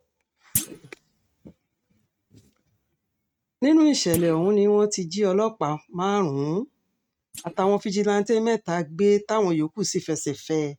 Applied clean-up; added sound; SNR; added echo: neural mask model RNNoise.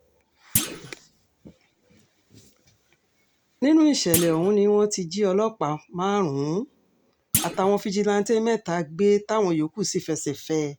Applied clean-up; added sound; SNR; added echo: none; Thump, thud; 7 dB; none.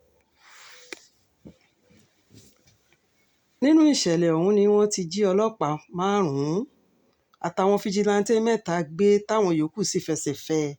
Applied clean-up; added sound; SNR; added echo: none; none; none; none.